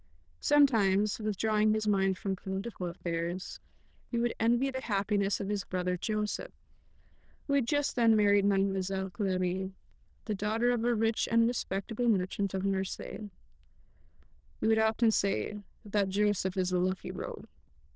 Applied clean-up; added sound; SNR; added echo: neural diffusion model UNIVERSE++.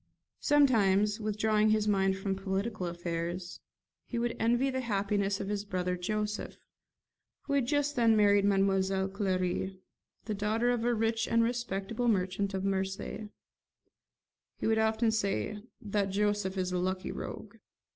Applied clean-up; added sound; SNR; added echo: none; none; none; none.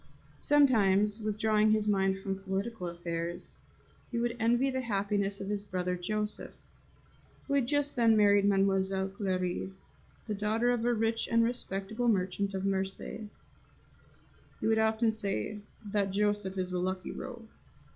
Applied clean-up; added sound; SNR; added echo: classical method log-MMSE.